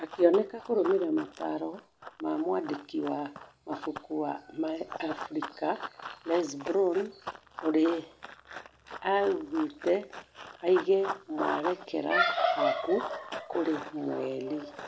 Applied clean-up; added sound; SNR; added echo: none; Run; 12 dB; none.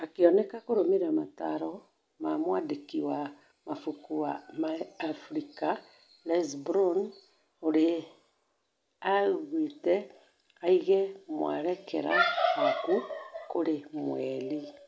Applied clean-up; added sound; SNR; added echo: none; none; none; none.